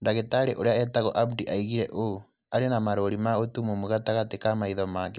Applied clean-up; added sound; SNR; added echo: none; none; none; none.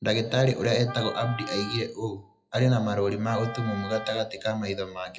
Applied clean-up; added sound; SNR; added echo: classical method WPE with log-MMSE.